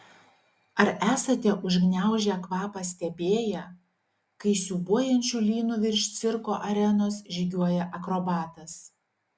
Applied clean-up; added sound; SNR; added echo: none; none; none; none.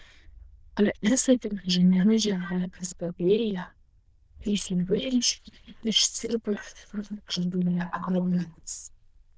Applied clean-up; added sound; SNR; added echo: neural diffusion model UNIVERSE++.